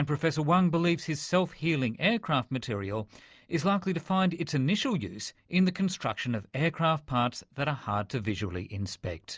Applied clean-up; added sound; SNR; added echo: none; none; none; none.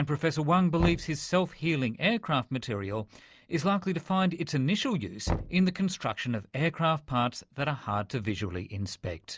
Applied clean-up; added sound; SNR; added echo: none; Knock; 12 dB; none.